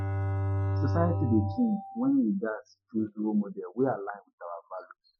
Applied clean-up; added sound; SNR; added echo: classical method Wiener filter.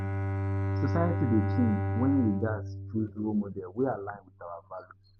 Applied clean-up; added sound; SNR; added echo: none; Bowed string instrument; 1 dB; none.